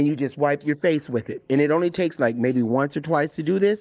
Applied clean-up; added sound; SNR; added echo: neural mask model Resemble Enhance denoiser.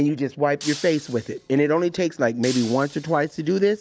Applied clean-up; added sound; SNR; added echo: none; Shatter; 17 dB; none.